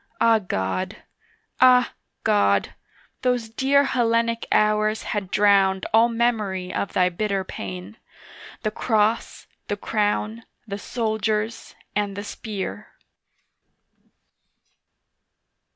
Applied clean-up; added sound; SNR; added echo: none; none; none; none.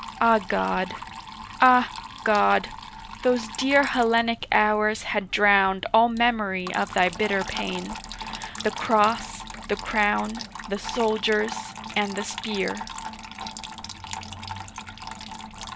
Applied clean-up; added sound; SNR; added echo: none; Trickle, dribble / Water tap, faucet; 12 dB; none.